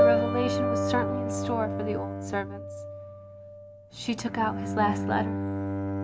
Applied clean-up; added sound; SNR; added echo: none; Bowed string instrument + Piano; -3 dB; none.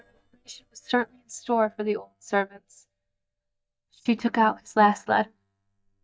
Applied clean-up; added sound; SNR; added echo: neural mask model DeepFilterNet 3.